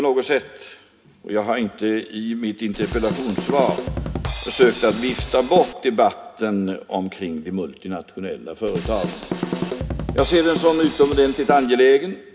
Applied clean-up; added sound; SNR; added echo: none; Drum kit; 6 dB; reverberation time 0.3 s.